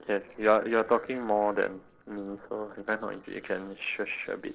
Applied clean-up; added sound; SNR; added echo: neural separator model SepFormer DNS4.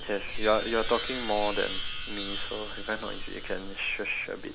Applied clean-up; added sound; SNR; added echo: none; Chime; 3 dB; none.